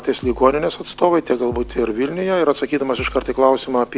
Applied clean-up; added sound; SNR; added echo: none; Bass drum; 15 dB; none.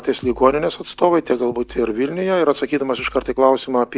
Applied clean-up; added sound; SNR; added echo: neural mask model DeepFilterNet 3.